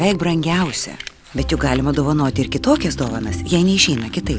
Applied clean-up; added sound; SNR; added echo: none; Crumpling, crinkling; 20 dB; none.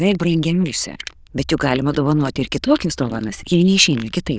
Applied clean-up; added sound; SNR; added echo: neural diffusion model UNIVERSE++.